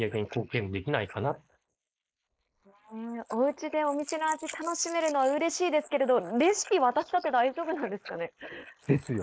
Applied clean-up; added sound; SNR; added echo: neural mask model Resemble Enhance denoiser.